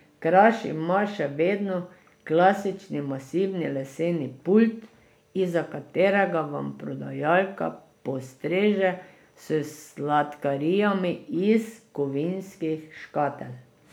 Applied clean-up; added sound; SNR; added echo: none; none; none; none.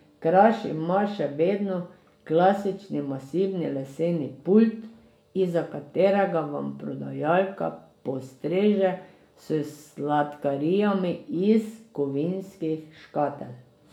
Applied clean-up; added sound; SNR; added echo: none; none; none; reverberation time 0.4 s.